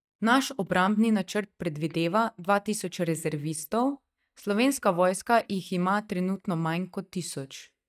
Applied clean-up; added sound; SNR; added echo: neural mask model DeepFilterNet 3.